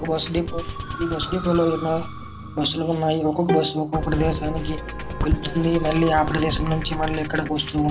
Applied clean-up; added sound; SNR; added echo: none; Musical instrument + Bowed string instrument; 5 dB; none.